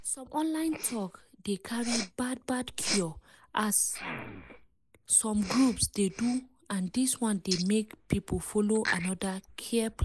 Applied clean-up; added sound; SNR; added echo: neural mask model Resemble Enhance denoiser.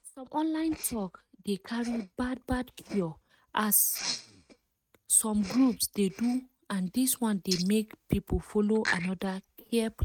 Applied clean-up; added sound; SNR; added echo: neural mask model RNNoise.